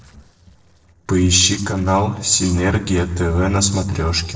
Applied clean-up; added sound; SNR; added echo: neural separator model SepFormer DNS4.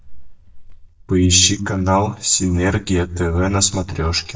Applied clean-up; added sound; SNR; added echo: neural mask model DeepFilterNet 3.